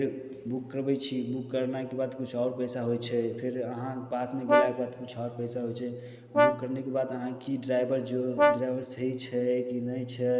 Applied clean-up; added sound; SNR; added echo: none; Brass instrument; -1 dB; none.